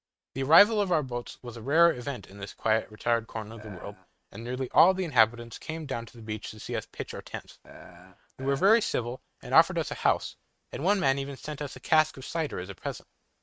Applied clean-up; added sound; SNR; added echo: neural mask model RNNoise.